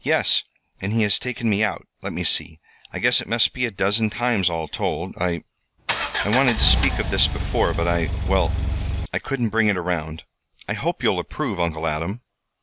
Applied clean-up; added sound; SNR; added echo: none; Engine; 0 dB; none.